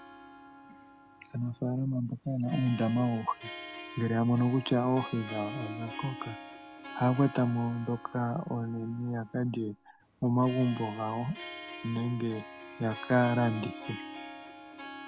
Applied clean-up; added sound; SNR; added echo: none; Harp; 14 dB; none.